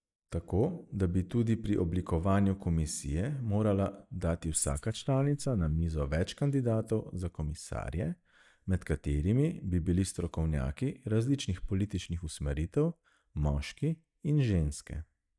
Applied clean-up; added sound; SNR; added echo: neural mask model DeepFilterNet 3.